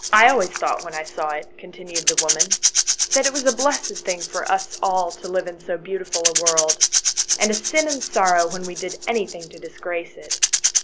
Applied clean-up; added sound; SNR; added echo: none; Rattle / Rattle (instrument); 1 dB; none.